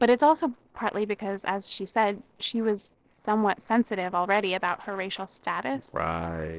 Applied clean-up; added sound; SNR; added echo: neural separator model SepFormer DNS4.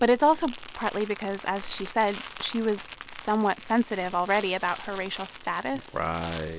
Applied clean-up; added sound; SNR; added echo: none; Crumpling, crinkling; 14 dB; none.